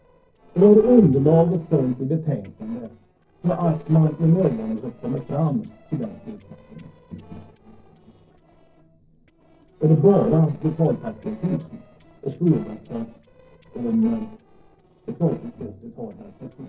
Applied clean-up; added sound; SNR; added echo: neural separator model SepFormer DNS4.